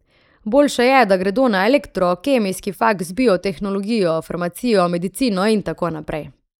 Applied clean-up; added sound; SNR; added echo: neural mask model Resemble Enhance denoiser.